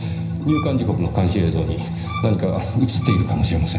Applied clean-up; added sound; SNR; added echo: none; Bowed string instrument; 15 dB; reverberation time 0.9 s.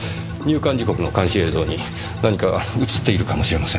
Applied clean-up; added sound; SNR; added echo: none; none; none; none.